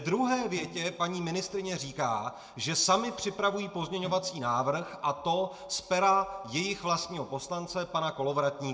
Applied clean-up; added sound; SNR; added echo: none; Bowed string instrument; 18 dB; reverberation time 0.4 s.